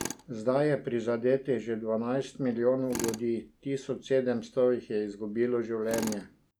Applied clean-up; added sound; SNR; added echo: none; Tools; 15 dB; none.